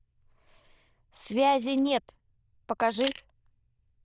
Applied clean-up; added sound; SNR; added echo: neural diffusion model UNIVERSE++.